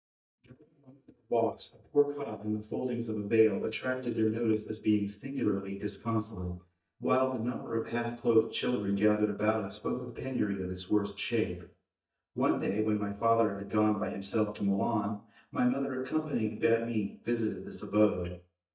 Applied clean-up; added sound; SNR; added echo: neural mask model DeepFilterNet 3.